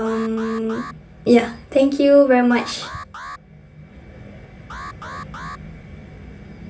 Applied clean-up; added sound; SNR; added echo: none; Alarm; 16 dB; reverberation time 0.3 s.